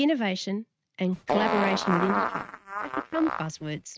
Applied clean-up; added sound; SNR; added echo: neural mask model RNNoise.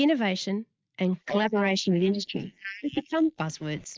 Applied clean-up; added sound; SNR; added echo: neural mask model Resemble Enhance denoiser.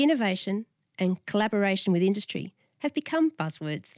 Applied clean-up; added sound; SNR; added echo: none; none; none; none.